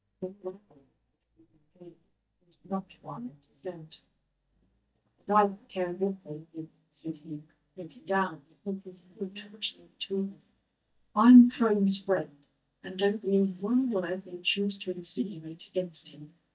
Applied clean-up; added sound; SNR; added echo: neural mask model DeepFilterNet 3.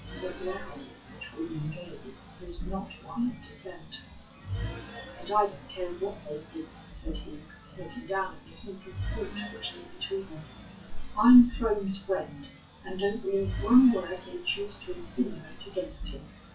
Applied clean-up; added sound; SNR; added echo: classical method WPE with log-MMSE.